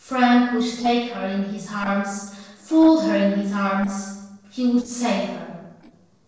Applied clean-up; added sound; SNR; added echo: neural separator model SepFormer DNS4.